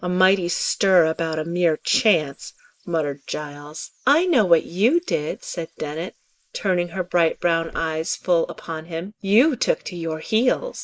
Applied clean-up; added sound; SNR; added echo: neural mask model Resemble Enhance denoiser.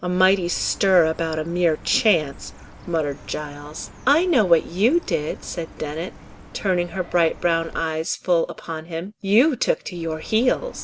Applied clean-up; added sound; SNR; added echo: none; Chirp, tweet; 20 dB; none.